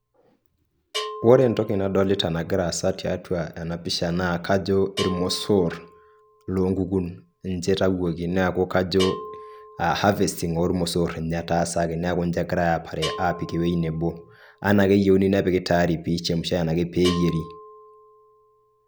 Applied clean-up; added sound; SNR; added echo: none; Bell; 16 dB; none.